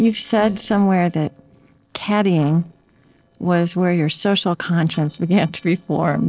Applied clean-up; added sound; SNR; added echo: neural separator model SepFormer DNS4.